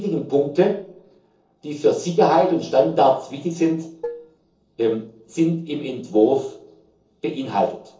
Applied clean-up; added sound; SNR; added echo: neural separator model SepFormer DNS4.